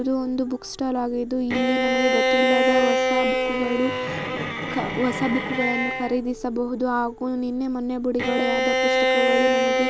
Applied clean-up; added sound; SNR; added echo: none; Bowed string instrument; -1 dB; none.